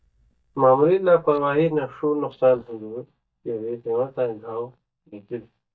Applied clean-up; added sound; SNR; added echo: neural mask model DeepFilterNet 3.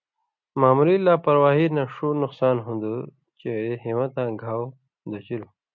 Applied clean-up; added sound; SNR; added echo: none; none; none; none.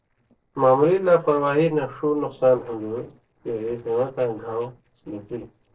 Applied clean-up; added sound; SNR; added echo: neural separator model SepFormer DNS4.